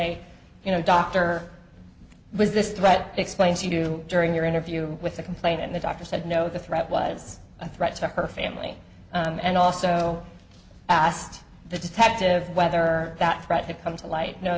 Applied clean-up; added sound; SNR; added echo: none; none; none; none.